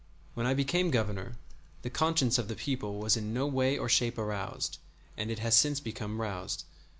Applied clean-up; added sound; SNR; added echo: none; none; none; none.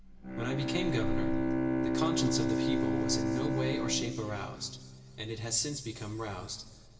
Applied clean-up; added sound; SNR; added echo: none; Bowed string instrument; -2 dB; reverberation time 2.3 s.